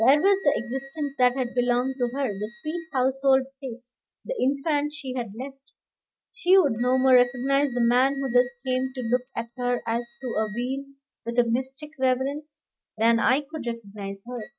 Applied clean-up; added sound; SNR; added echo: neural mask model RNNoise.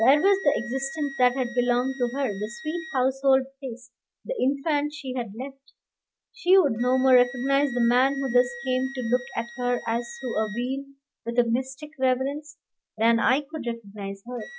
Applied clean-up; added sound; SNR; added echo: none; Wind instrument, woodwind instrument; 17 dB; none.